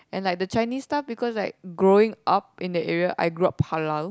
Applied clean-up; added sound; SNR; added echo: none; none; none; none.